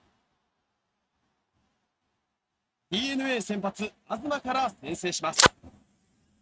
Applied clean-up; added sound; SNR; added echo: neural mask model RNNoise.